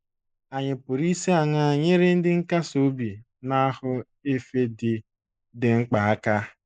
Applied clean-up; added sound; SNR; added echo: neural mask model Resemble Enhance denoiser.